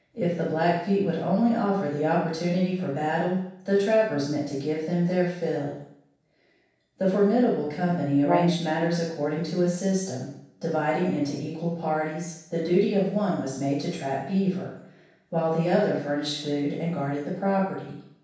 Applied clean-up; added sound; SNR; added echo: none; Brass instrument; 2 dB; reverberation time 0.7 s.